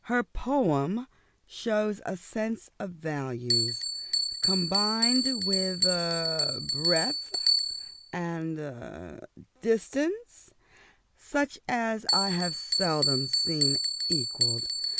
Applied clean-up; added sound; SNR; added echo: none; Bell; 0 dB; none.